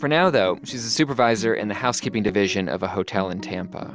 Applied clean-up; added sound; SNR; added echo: none; none; none; none.